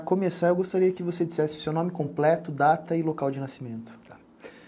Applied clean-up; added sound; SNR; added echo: none; none; none; none.